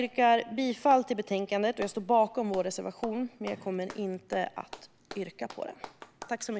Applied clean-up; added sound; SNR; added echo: none; Clapping; 19 dB; none.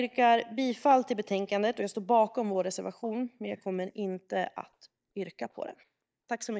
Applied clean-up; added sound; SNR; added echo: neural mask model DeepFilterNet 3.